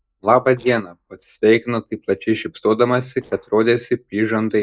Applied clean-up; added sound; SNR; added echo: neural separator model SepFormer DNS4.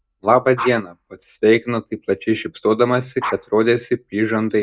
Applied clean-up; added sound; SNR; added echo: none; Dog; 16 dB; none.